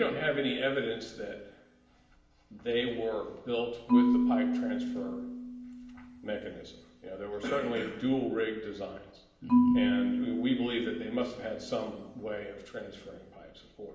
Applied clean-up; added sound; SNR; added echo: none; Marimba, xylophone / Wood; -1 dB; reverberation time 0.8 s.